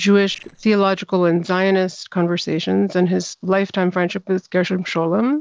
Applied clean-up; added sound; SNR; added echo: neural separator model SepFormer DNS4.